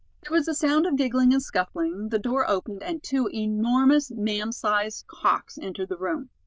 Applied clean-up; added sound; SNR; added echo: neural diffusion model UNIVERSE++.